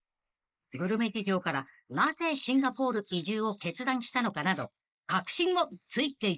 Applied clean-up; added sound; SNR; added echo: neural mask model Resemble Enhance denoiser.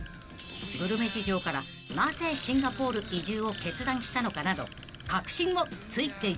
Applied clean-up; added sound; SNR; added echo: none; Bicycle; 12 dB; none.